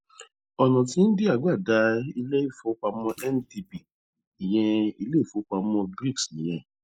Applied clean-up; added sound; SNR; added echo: neural mask model Resemble Enhance denoiser.